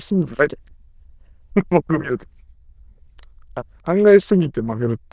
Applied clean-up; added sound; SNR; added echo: neural diffusion model UNIVERSE++.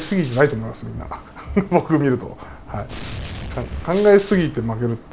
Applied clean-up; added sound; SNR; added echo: none; Gunshot, gunfire; 16 dB; none.